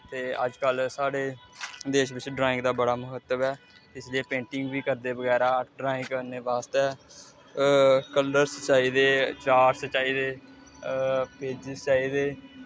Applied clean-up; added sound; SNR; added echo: none; none; none; none.